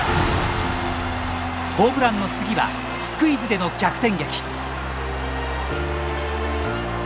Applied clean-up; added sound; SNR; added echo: none; Wind instrument, woodwind instrument; 11 dB; none.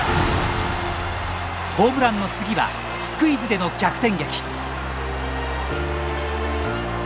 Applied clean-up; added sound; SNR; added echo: none; none; none; none.